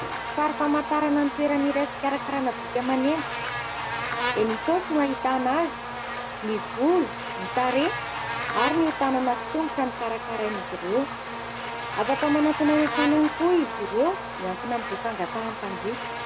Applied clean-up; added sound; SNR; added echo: none; Buzz; 6 dB; none.